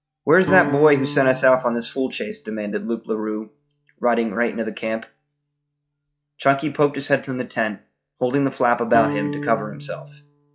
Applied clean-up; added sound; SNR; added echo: classical method log-MMSE.